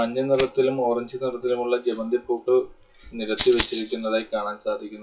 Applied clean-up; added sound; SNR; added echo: classical method WPE with log-MMSE.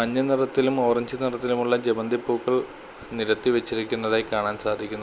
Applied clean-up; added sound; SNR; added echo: none; none; none; none.